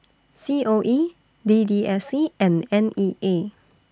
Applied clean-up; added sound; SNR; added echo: none; none; none; none.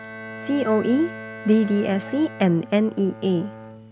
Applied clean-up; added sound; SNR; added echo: none; Bowed string instrument + Bowed string instrument; 14 dB; none.